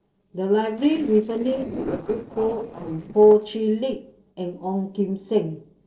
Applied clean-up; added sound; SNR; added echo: neural separator model SepFormer DNS4.